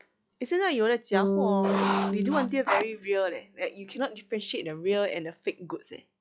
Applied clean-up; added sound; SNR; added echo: classical method log-MMSE.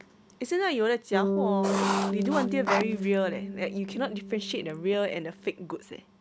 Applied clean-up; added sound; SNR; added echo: none; Bass guitar + Writing; 1 dB; none.